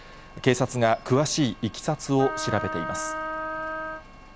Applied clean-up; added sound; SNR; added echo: none; Wind instrument, woodwind instrument; 6 dB; none.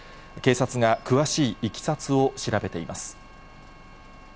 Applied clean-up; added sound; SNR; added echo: none; none; none; none.